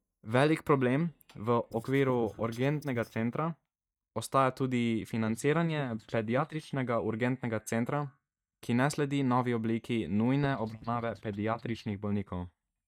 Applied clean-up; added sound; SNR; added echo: neural mask model DeepFilterNet 3.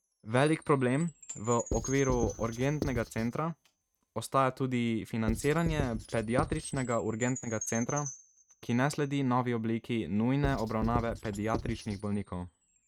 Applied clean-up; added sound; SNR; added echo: neural mask model RNNoise.